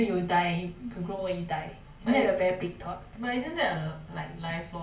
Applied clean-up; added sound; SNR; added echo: none; none; none; reverberation time 0.4 s.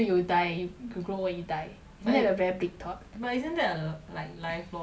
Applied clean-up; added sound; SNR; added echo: none; none; none; none.